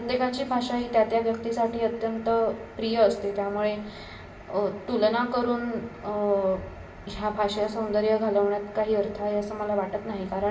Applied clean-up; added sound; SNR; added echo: none; none; none; reverberation time 0.8 s.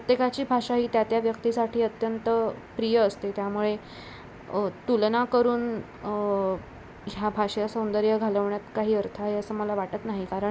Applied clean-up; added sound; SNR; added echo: none; none; none; none.